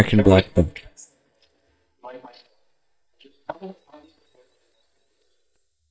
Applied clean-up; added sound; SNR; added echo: neural mask model DeepFilterNet 3.